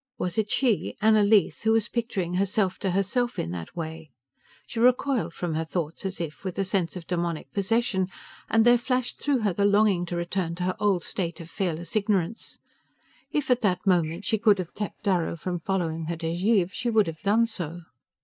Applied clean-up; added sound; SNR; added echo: neural mask model DeepFilterNet 3.